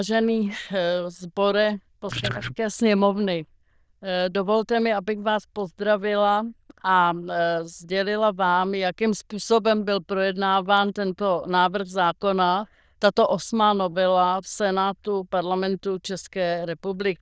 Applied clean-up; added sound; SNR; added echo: neural diffusion model UNIVERSE++.